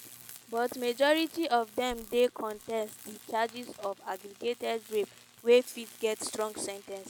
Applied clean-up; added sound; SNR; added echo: none; Tools + Burping, eructation; 20 dB; none.